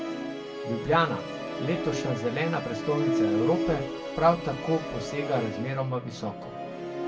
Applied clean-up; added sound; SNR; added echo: none; Musical instrument; 3 dB; reverberation time 0.2 s.